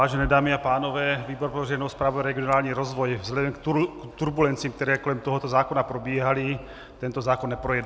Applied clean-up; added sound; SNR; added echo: none; none; none; none.